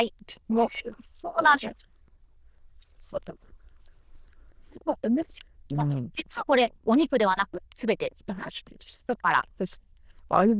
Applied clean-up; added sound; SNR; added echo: neural diffusion model UNIVERSE++.